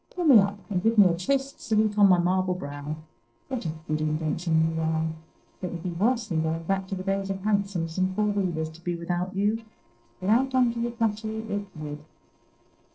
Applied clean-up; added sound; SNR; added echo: neural separator model SepFormer DNS4.